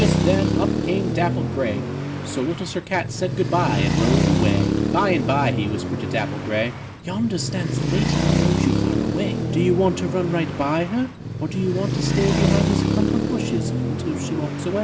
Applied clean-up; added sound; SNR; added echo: none; Traffic noise, roadway noise; -2 dB; reverberation time 2.1 s.